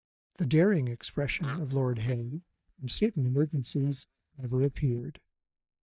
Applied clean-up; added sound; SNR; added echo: neural mask model DeepFilterNet 3.